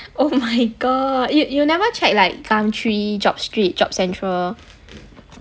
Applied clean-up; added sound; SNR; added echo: none; none; none; none.